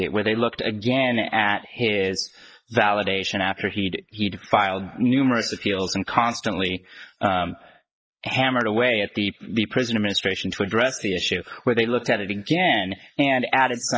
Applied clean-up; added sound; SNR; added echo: neural mask model Resemble Enhance denoiser.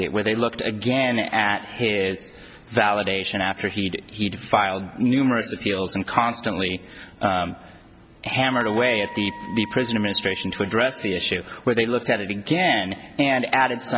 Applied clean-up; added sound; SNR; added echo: none; Rattle (instrument) + Wind instrument, woodwind instrument; 16 dB; none.